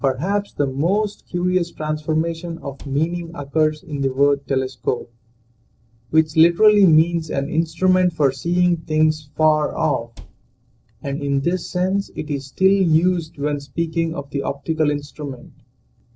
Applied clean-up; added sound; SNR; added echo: neural separator model SepFormer DNS4.